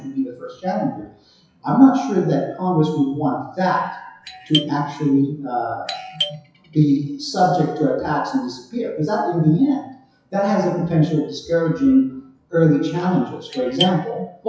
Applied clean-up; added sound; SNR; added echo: classical method WPE with log-MMSE.